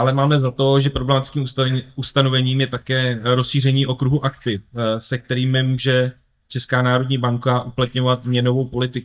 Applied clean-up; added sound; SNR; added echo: neural mask model DeepFilterNet 3.